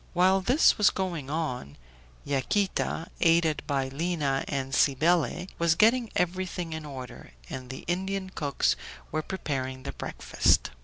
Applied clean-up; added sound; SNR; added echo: none; none; none; none.